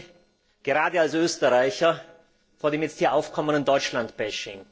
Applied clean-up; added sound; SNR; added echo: neural separator model SepFormer DNS4.